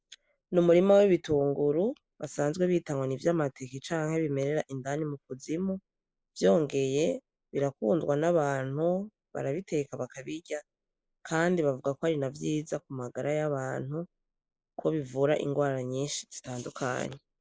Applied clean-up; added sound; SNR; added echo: neural mask model Resemble Enhance denoiser.